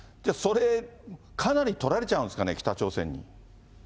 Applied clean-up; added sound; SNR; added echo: none; none; none; none.